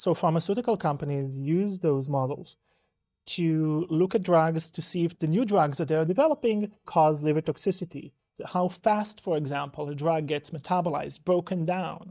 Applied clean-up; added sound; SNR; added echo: neural mask model DeepFilterNet 3.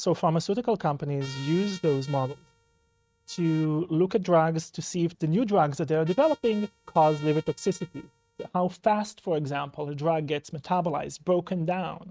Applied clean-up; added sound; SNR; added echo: neural mask model RNNoise.